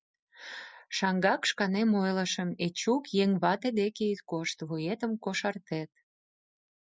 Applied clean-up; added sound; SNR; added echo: none; none; none; none.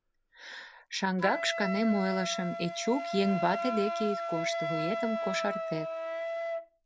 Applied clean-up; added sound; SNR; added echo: none; Wind instrument, woodwind instrument; 3 dB; none.